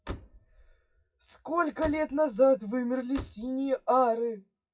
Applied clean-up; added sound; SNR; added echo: classical method WPE with log-MMSE.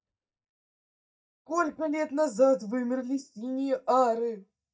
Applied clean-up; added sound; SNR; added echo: neural mask model DeepFilterNet 3.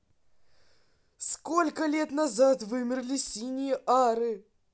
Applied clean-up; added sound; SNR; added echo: none; none; none; none.